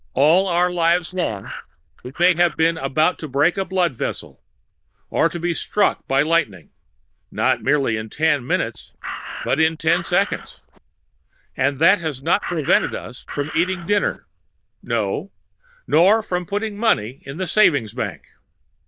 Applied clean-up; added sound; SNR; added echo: neural diffusion model UNIVERSE++.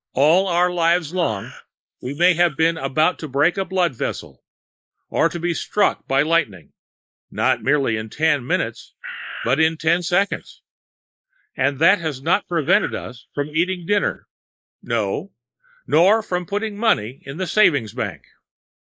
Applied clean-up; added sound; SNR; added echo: neural mask model Resemble Enhance denoiser.